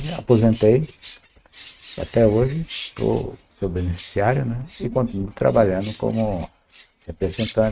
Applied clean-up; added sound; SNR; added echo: neural mask model RNNoise.